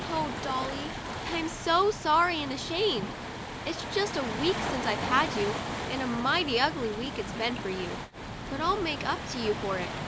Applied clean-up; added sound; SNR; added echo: none; Waves, surf; 5 dB; none.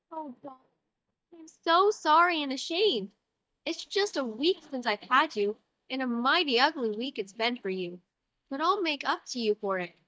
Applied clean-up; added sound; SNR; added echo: neural mask model DeepFilterNet 3.